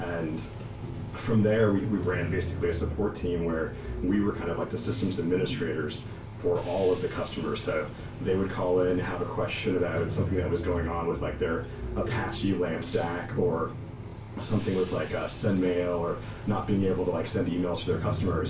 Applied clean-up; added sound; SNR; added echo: none; Bus / Engine; 7 dB; reverberation time 0.2 s.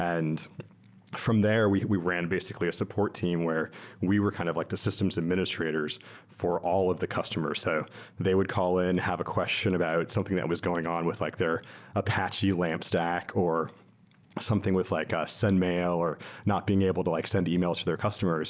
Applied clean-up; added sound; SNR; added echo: none; none; none; none.